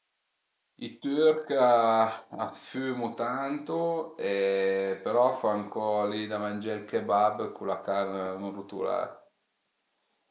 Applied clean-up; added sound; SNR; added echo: none; none; none; none.